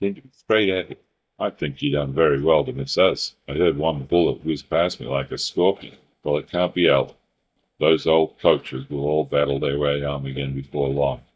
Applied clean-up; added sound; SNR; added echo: neural mask model DeepFilterNet 3.